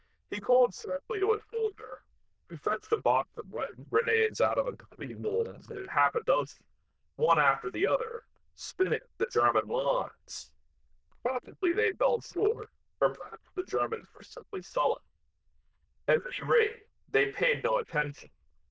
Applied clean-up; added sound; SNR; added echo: neural diffusion model UNIVERSE++.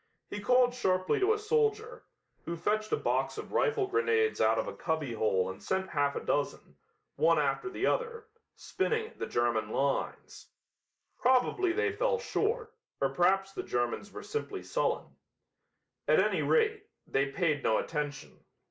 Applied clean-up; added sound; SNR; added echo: neural mask model Resemble Enhance denoiser.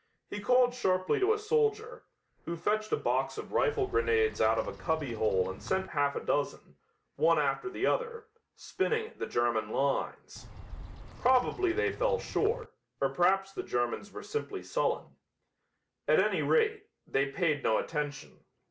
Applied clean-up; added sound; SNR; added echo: none; Bird vocalization, bird call, bird song; 14 dB; none.